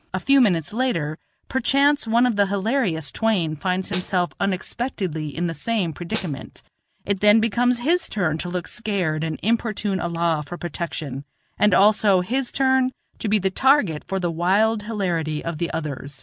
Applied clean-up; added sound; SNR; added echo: none; Snare drum; 11 dB; none.